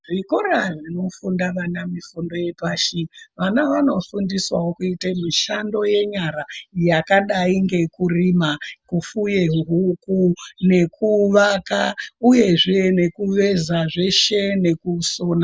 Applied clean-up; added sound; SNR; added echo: none; none; none; none.